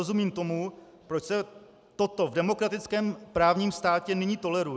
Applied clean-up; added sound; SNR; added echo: none; none; none; none.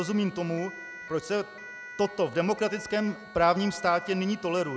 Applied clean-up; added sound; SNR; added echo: none; Siren; 16 dB; none.